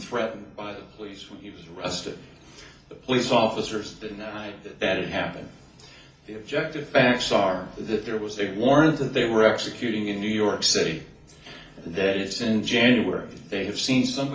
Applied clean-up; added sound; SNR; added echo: none; none; none; reverberation time 0.4 s.